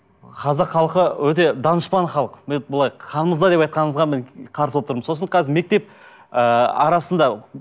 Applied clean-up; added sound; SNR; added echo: none; none; none; none.